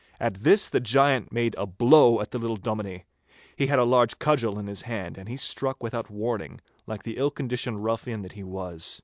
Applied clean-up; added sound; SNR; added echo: none; none; none; none.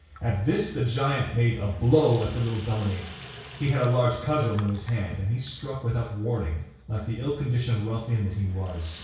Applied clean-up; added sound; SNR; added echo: none; Sink (filling or washing); 19 dB; reverberation time 0.6 s.